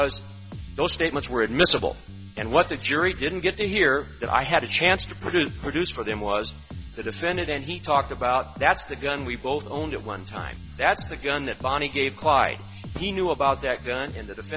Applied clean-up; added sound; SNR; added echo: none; Bass guitar; 13 dB; none.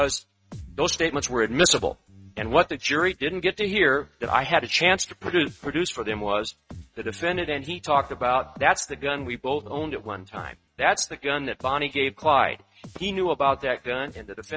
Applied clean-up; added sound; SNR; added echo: neural mask model RNNoise.